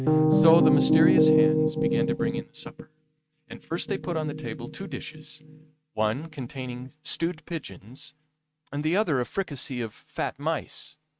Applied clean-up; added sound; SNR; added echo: neural mask model RNNoise.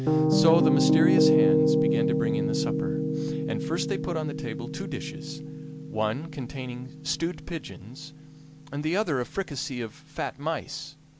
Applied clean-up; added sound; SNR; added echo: none; Piano; -5 dB; none.